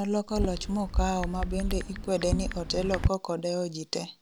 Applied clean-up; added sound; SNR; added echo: none; Chatter / Chirp, tweet / Car passing by / Typing; 2 dB; none.